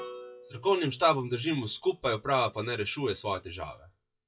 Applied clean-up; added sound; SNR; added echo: classical method WPE with log-MMSE.